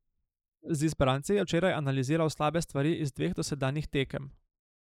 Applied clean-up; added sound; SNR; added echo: neural mask model Resemble Enhance denoiser.